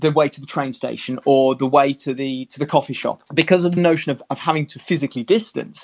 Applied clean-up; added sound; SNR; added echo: none; none; none; none.